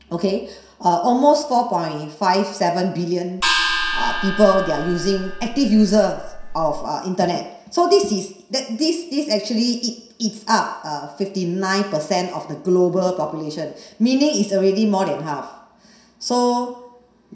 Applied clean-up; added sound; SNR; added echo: none; Gong; 4 dB; reverberation time 0.7 s.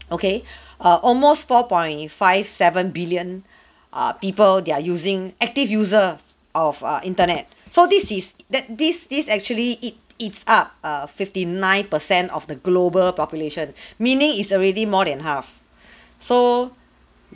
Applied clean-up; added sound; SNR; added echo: none; none; none; none.